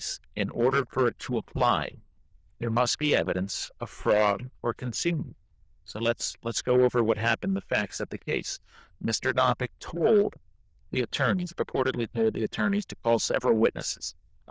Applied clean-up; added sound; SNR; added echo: neural diffusion model UNIVERSE++.